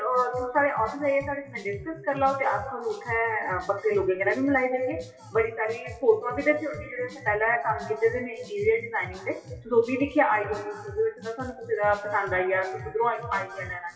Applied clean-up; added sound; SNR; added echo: classical method WPE with log-MMSE.